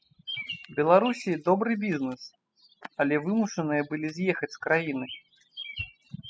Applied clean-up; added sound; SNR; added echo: classical method spectral subtraction.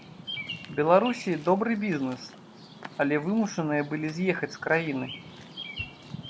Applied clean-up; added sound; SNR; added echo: none; Bird vocalization, bird call, bird song; 14 dB; none.